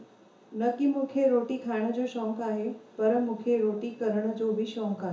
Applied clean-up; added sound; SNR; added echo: none; none; none; reverberation time 0.7 s.